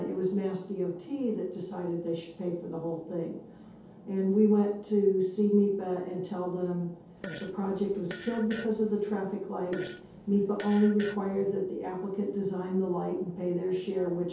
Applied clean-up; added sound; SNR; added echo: none; Fart; 12 dB; reverberation time 0.7 s.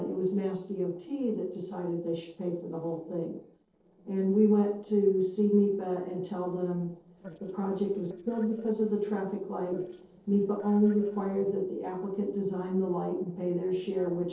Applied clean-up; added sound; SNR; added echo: neural separator model SepFormer DNS4.